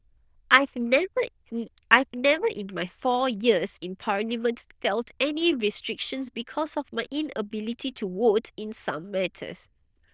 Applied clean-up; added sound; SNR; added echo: neural diffusion model UNIVERSE++.